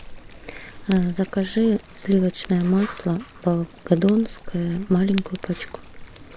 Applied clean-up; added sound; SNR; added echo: none; Fire + Stream; 15 dB; none.